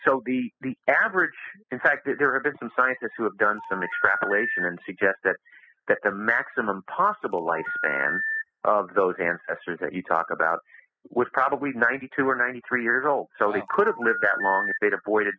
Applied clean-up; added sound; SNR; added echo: classical method spectral subtraction.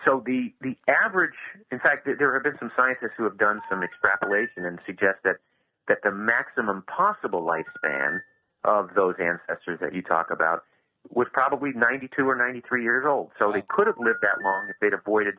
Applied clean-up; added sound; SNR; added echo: neural mask model RNNoise.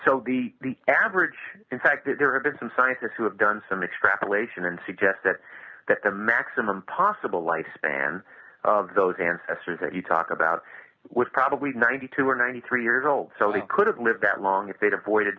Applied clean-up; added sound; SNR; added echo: none; none; none; none.